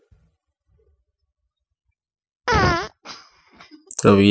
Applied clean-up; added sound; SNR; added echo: classical method spectral subtraction.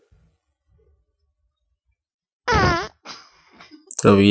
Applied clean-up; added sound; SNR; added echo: classical method Wiener filter.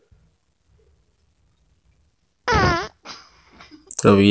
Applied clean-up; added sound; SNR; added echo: none; Fart; 2 dB; none.